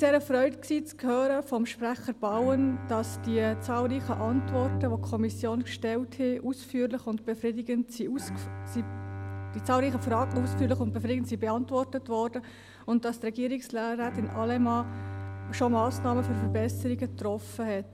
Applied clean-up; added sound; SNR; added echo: none; Bowed string instrument; 7 dB; none.